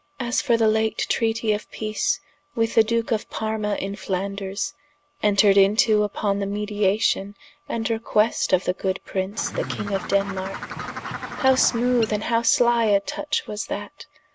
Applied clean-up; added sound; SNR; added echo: none; Bird; 9 dB; none.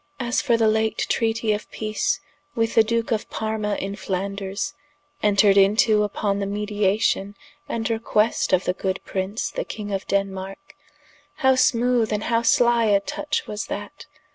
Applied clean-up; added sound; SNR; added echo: none; none; none; none.